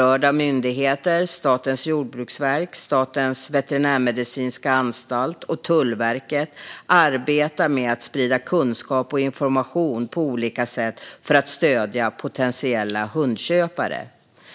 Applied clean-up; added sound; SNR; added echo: none; none; none; none.